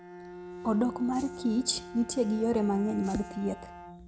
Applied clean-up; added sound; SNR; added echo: none; Rattle (instrument) + Bowed string instrument; 13 dB; none.